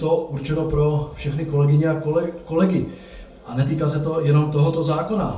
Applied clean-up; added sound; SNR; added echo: none; none; none; reverberation time 0.4 s.